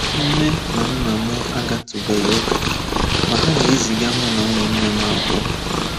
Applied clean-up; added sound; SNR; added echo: none; Purr; -2 dB; none.